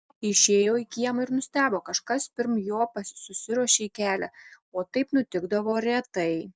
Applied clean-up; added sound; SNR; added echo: none; none; none; none.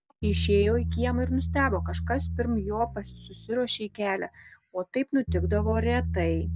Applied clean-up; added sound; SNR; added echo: none; Bass guitar; 3 dB; none.